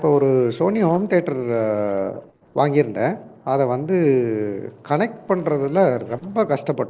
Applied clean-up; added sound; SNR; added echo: neural separator model SepFormer DNS4.